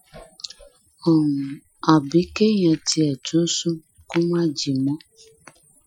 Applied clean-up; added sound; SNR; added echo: classical method Wiener filter.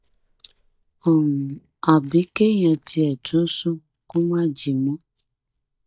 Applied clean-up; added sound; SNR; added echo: neural mask model DeepFilterNet 3.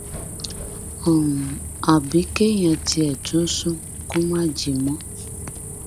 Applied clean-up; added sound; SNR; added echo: none; Cricket + Walk, footsteps; 10 dB; none.